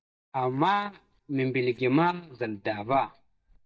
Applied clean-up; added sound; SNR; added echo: neural mask model DeepFilterNet 3.